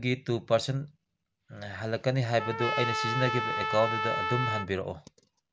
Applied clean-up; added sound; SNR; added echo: none; Trumpet; 2 dB; none.